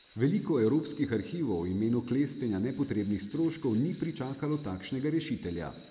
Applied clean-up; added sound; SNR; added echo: none; Tools; 18 dB; none.